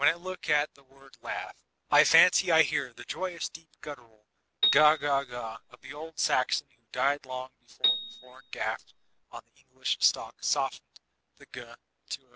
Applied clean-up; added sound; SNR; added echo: none; Piano; 3 dB; none.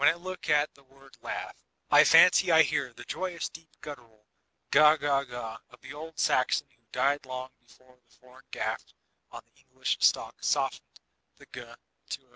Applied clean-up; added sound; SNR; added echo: none; none; none; none.